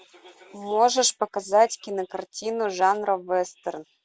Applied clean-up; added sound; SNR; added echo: none; none; none; none.